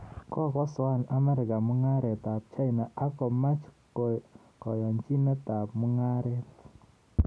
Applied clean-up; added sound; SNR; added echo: none; none; none; none.